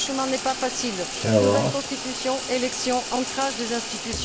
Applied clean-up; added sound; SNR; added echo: none; Bathtub (filling or washing) / Water tap, faucet; 0 dB; none.